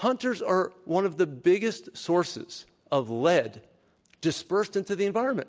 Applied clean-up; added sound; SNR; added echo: none; none; none; none.